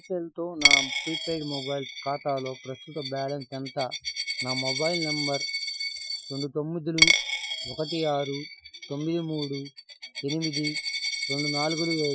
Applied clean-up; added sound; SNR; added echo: classical method Wiener filter.